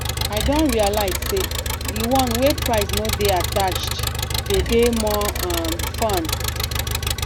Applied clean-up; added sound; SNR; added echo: none; Engine; 0 dB; none.